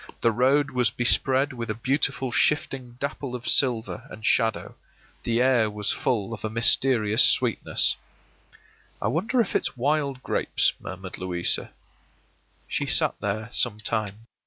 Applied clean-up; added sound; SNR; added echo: none; none; none; none.